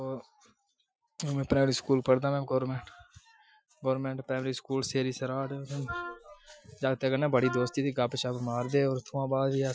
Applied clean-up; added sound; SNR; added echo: classical method Wiener filter.